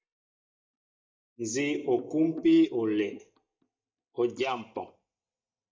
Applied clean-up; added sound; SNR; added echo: neural mask model DeepFilterNet 3.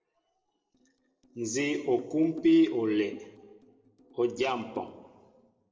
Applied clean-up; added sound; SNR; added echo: neural separator model SepFormer DNS4.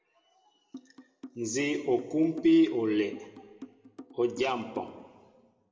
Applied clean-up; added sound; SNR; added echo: none; Drum; 18 dB; reverberation time 1.1 s.